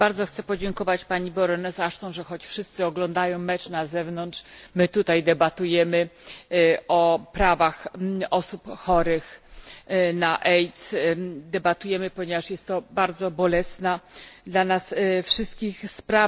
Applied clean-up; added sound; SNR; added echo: none; none; none; none.